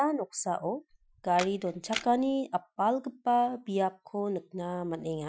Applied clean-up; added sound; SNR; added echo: classical method Wiener filter.